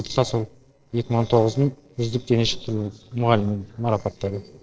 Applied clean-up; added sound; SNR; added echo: neural separator model SepFormer DNS4.